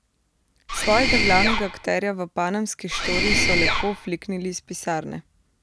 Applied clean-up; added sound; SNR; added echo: none; Mechanisms; -4 dB; none.